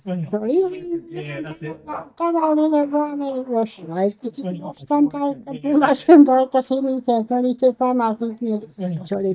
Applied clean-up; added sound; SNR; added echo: neural mask model DeepFilterNet 3.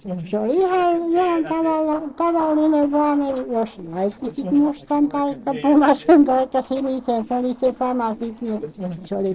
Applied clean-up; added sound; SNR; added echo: neural separator model SepFormer DNS4.